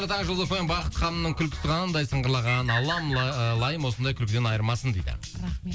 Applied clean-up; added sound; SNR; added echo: none; Bird; 13 dB; none.